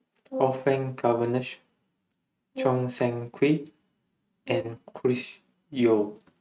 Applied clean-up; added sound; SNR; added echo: neural mask model RNNoise.